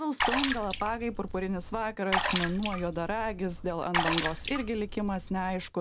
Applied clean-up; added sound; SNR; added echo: none; Water / Splash, splatter; 3 dB; none.